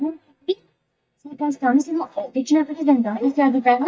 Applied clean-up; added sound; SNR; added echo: neural mask model DeepFilterNet 3.